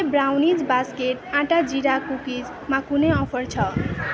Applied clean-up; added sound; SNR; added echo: none; none; none; none.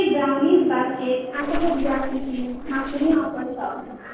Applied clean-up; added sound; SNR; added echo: neural separator model SepFormer DNS4.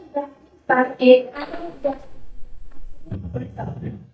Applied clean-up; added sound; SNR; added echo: neural mask model DeepFilterNet 3.